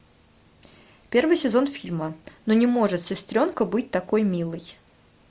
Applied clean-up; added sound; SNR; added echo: none; none; none; none.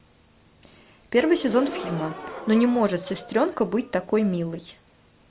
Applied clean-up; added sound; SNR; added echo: none; Gasp; 12 dB; none.